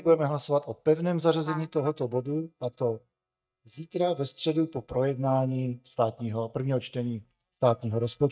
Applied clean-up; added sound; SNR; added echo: neural mask model DeepFilterNet 3.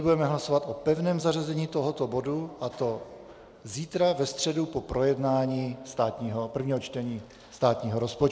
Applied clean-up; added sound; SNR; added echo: none; none; none; none.